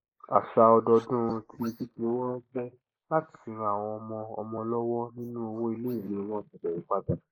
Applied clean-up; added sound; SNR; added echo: neural mask model Resemble Enhance denoiser.